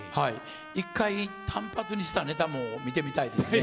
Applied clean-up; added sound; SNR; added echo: none; Trumpet; 13 dB; none.